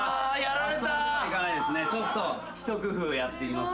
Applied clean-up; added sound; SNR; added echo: none; Trumpet + Bus; 17 dB; none.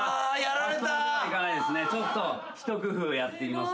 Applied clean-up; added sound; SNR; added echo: none; none; none; none.